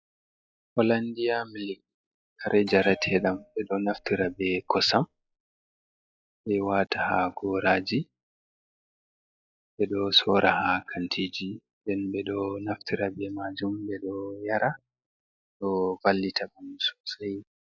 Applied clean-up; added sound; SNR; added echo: classical method log-MMSE.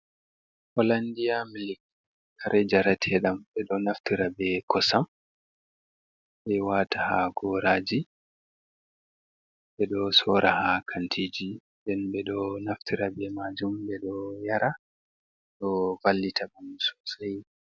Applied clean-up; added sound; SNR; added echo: none; none; none; none.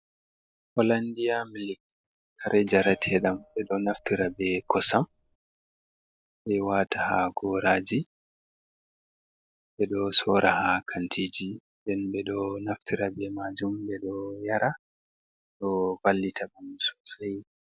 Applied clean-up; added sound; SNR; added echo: neural separator model SepFormer DNS4.